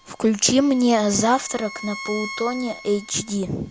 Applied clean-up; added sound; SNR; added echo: none; Bowed string instrument; 16 dB; none.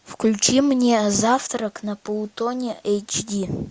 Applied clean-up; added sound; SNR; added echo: none; none; none; none.